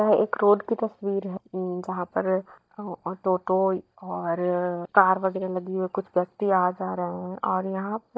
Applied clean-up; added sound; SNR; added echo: neural mask model DeepFilterNet 3.